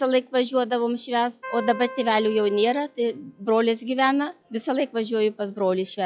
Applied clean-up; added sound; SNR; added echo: classical method log-MMSE.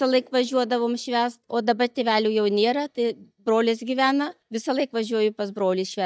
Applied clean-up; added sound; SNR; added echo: neural mask model DeepFilterNet 3.